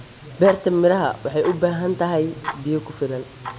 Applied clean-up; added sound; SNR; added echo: none; Tick-tock; 14 dB; none.